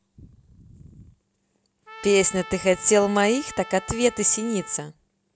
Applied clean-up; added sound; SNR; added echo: none; Trumpet; 17 dB; none.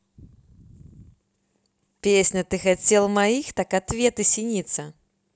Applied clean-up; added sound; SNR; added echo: none; none; none; none.